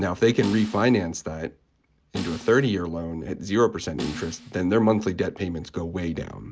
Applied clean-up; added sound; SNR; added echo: none; Snare drum; 14 dB; none.